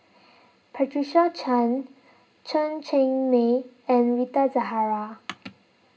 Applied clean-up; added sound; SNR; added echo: none; none; none; reverberation time 0.2 s.